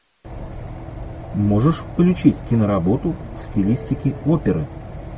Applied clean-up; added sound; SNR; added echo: none; none; none; none.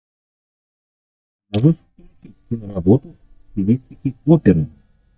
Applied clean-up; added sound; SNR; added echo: neural mask model DeepFilterNet 3.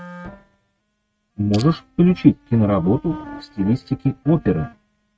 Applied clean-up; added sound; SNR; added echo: neural mask model RNNoise.